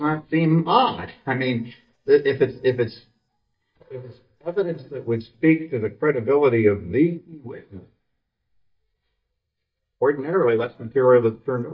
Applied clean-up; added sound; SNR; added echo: neural mask model DeepFilterNet 3.